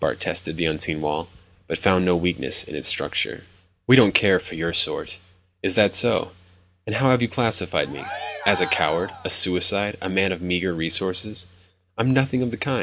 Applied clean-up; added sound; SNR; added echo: none; Cheering; 11 dB; none.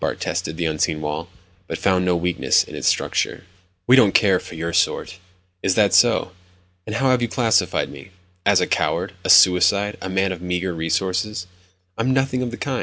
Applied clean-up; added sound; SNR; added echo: none; none; none; none.